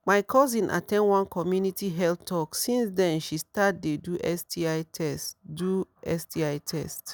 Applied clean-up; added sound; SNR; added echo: none; none; none; none.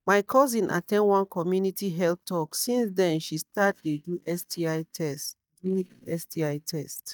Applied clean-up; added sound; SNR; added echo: neural mask model DeepFilterNet 3.